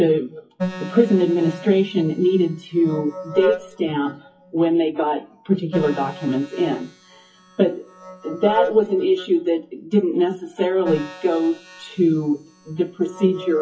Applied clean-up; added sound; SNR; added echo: classical method WPE with log-MMSE.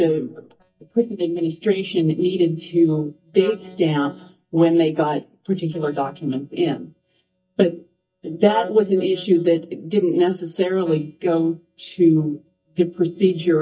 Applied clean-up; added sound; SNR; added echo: neural mask model DeepFilterNet 3.